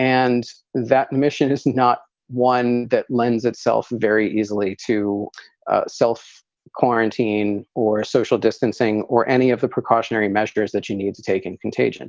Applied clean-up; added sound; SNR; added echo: none; none; none; none.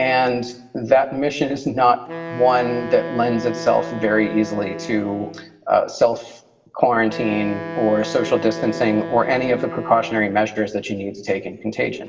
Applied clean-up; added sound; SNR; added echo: none; Wind instrument, woodwind instrument; 12 dB; reverberation time 0.8 s.